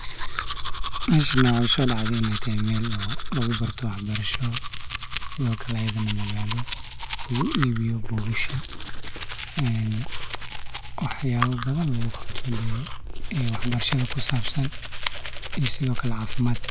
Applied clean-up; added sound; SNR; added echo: none; Domestic sounds, home sounds; -1 dB; none.